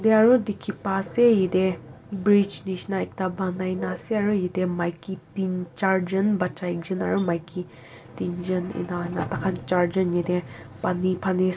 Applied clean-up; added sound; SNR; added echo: none; none; none; reverberation time 0.2 s.